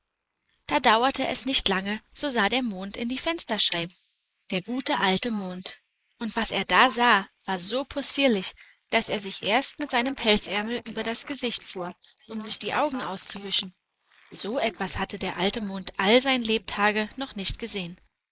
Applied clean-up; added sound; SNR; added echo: neural mask model Resemble Enhance denoiser.